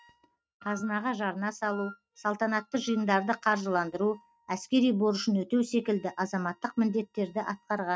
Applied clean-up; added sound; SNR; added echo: neural mask model RNNoise.